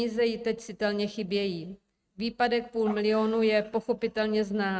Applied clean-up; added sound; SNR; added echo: neural mask model RNNoise.